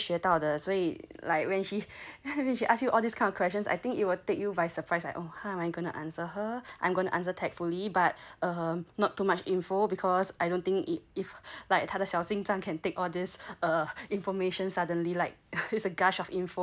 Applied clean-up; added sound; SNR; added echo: none; none; none; none.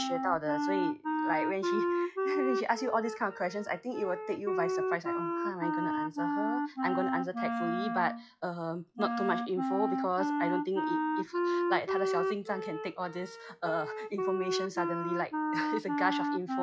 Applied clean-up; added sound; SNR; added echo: classical method log-MMSE.